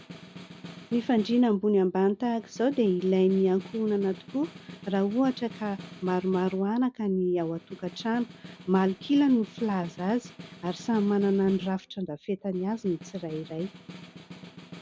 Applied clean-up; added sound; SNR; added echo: none; Snare drum; 19 dB; none.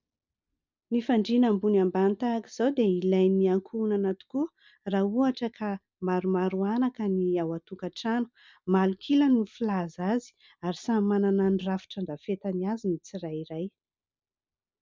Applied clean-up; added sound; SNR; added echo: none; none; none; none.